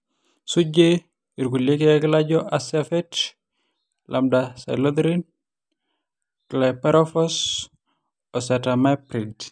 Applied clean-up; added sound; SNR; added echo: none; none; none; none.